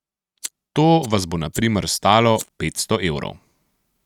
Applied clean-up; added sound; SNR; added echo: neural mask model RNNoise.